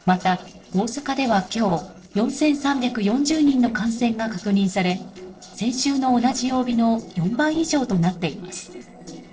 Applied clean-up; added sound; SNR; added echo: neural separator model SepFormer DNS4.